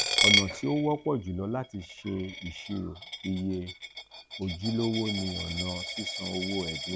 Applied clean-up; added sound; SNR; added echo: none; Coin (dropping); 0 dB; none.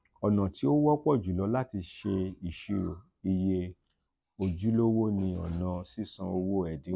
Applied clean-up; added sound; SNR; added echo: none; none; none; none.